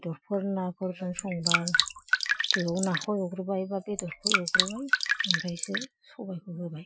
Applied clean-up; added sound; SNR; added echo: classical method Wiener filter.